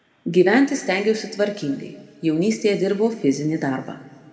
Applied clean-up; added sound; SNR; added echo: none; none; none; reverberation time 1.6 s.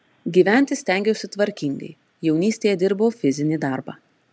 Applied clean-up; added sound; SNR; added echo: none; none; none; none.